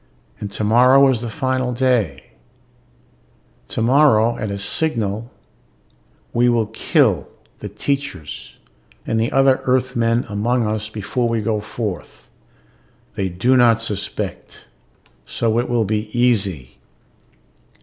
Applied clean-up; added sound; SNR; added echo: none; none; none; none.